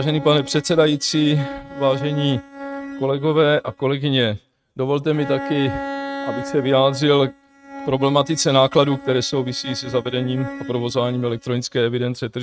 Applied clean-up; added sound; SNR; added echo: neural mask model RNNoise.